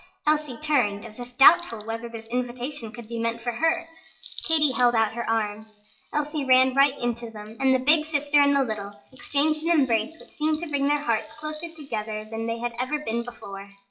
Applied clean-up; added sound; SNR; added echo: classical method WPE with log-MMSE.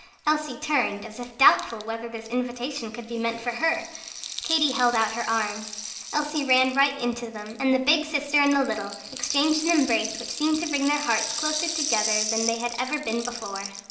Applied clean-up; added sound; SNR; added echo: none; Rattle (instrument); 9 dB; reverberation time 1.6 s.